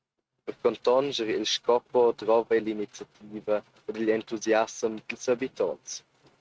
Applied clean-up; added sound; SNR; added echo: neural mask model RNNoise.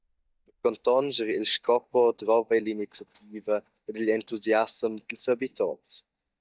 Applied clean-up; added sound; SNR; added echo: neural mask model DeepFilterNet 3.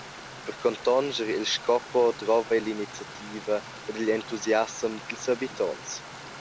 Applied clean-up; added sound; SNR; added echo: none; Stream; 14 dB; none.